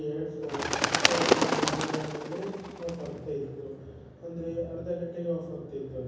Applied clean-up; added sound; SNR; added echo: none; Bird; -5 dB; reverberation time 1.1 s.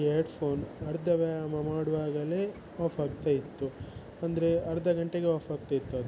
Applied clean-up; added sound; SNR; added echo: none; none; none; none.